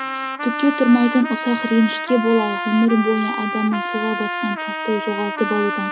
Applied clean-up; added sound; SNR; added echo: none; Trumpet; 5 dB; none.